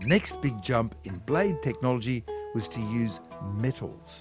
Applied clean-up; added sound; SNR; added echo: none; Acoustic guitar; 11 dB; none.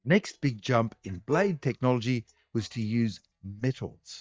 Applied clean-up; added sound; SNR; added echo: neural mask model DeepFilterNet 3.